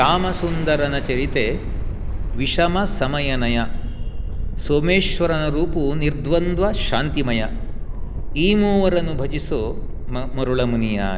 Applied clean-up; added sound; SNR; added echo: none; Thunderstorm; 2 dB; none.